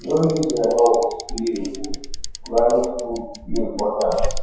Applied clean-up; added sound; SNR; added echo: classical method WPE with log-MMSE.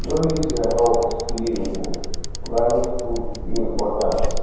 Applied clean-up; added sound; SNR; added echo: none; Bicycle; 1 dB; reverberation time 1.2 s.